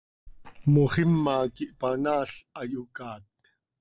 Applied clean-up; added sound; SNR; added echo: neural separator model SepFormer DNS4.